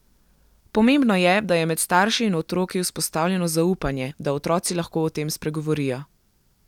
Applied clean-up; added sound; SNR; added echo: none; none; none; none.